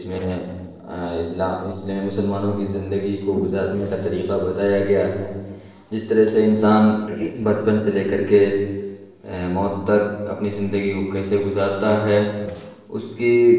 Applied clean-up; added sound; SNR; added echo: neural separator model SepFormer DNS4.